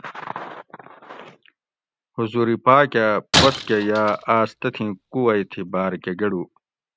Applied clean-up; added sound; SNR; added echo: none; Shatter; 4 dB; none.